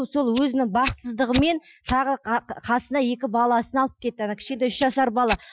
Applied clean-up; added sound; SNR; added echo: classical method Wiener filter.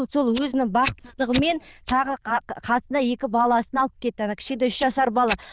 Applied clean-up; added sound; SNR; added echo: neural diffusion model UNIVERSE++.